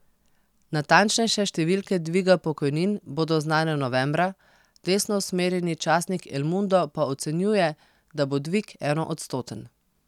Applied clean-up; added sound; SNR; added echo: none; none; none; none.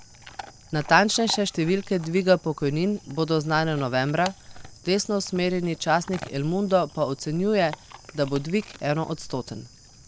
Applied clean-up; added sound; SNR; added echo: none; Bird / Insect + Chewing, mastication / Dog; 17 dB; none.